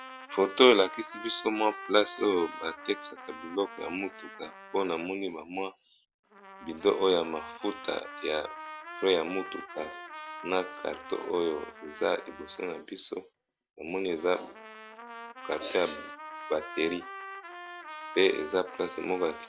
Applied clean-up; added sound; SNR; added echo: none; Trumpet; 14 dB; none.